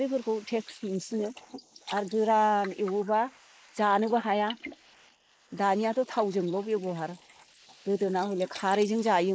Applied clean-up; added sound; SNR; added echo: neural mask model Resemble Enhance denoiser.